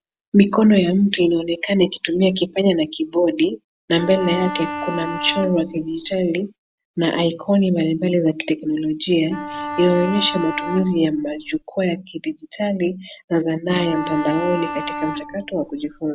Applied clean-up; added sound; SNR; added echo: none; Bowed string instrument; 9 dB; none.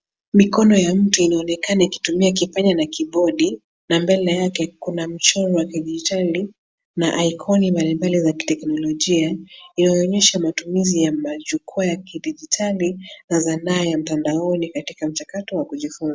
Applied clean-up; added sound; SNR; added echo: none; none; none; none.